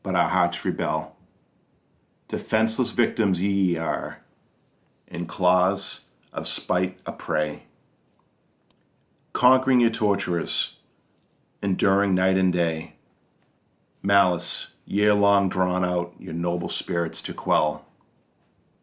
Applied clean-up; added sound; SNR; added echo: none; none; none; none.